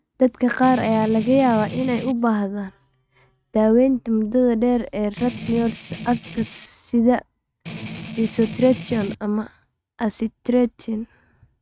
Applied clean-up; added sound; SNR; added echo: neural mask model RNNoise.